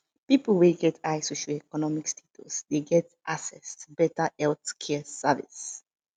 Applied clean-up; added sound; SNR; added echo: none; none; none; none.